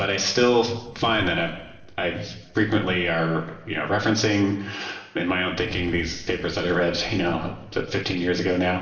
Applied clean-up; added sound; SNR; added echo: neural separator model SepFormer DNS4.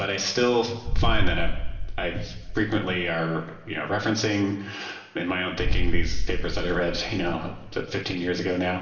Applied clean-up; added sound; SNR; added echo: none; Boom; -2 dB; reverberation time 0.9 s.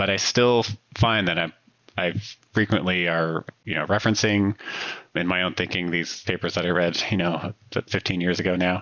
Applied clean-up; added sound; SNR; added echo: none; none; none; none.